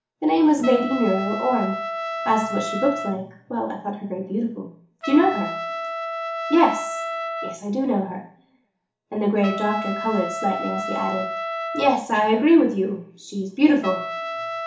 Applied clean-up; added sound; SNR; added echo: none; Trumpet; 8 dB; reverberation time 0.8 s.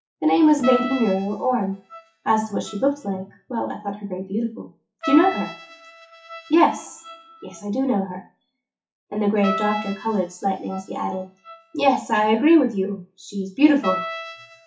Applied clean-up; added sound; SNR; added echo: classical method WPE with log-MMSE.